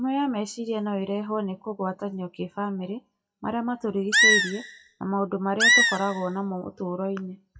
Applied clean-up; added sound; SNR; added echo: classical method WPE with log-MMSE.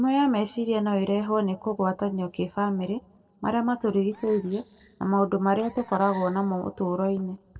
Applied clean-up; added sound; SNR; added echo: neural separator model SepFormer DNS4.